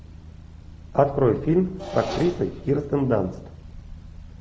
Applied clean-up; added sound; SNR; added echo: none; Engine; 15 dB; none.